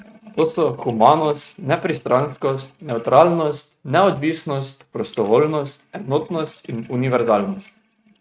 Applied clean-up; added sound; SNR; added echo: neural mask model RNNoise.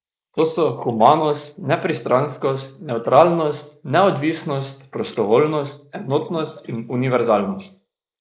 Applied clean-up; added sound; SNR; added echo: neural mask model Resemble Enhance denoiser.